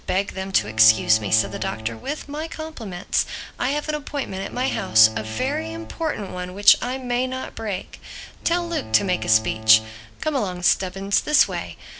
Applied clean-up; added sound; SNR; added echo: none; Bowed string instrument; 15 dB; none.